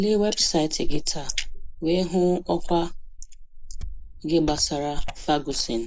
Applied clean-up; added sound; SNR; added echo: neural mask model Resemble Enhance denoiser.